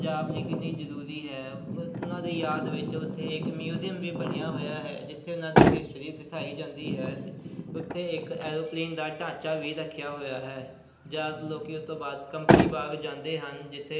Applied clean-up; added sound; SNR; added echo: none; Motor vehicle (road); -2 dB; reverberation time 0.8 s.